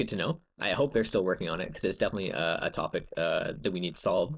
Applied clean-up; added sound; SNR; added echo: neural mask model Resemble Enhance denoiser.